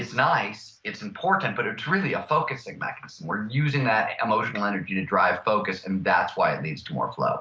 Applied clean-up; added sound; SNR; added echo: none; none; none; none.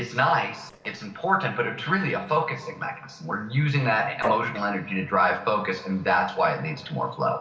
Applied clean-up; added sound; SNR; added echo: neural separator model SepFormer DNS4.